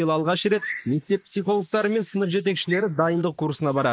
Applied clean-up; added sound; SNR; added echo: neural mask model Resemble Enhance denoiser.